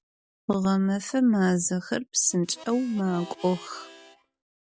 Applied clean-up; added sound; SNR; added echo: none; Harmonica; 20 dB; none.